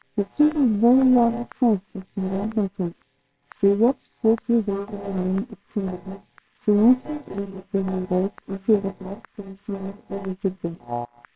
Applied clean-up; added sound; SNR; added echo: neural separator model SepFormer WHAMR!.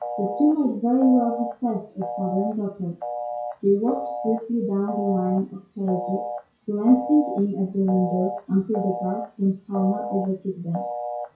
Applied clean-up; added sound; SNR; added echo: classical method WPE with log-MMSE.